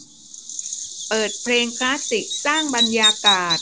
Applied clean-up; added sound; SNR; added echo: none; Bird vocalization, bird call, bird song; 1 dB; none.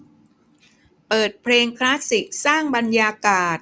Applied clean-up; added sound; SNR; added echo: none; none; none; none.